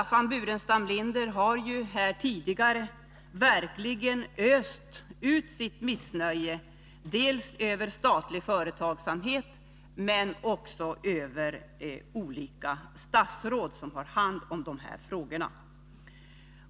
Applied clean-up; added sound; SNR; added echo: none; none; none; none.